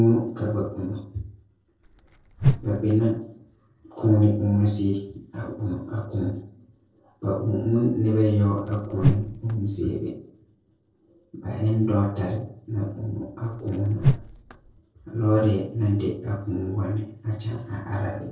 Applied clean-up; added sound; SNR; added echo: neural separator model SepFormer DNS4.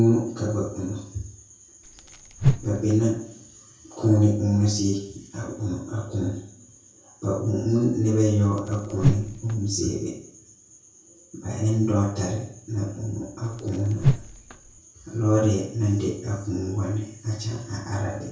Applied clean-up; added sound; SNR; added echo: none; Whoosh, swoosh, swish; 1 dB; reverberation time 0.6 s.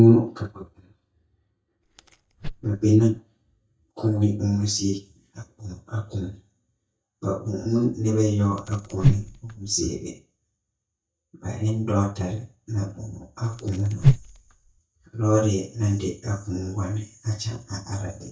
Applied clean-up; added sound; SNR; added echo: neural mask model DeepFilterNet 3.